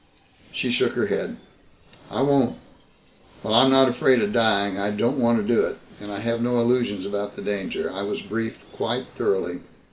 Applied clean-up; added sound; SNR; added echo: none; none; none; none.